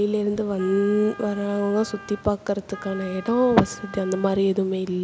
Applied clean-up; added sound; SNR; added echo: none; Wind instrument, woodwind instrument; 19 dB; none.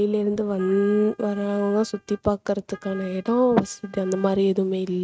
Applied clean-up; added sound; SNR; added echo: neural mask model RNNoise.